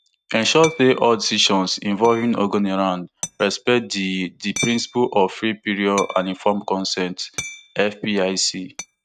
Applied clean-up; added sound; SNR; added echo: neural mask model RNNoise.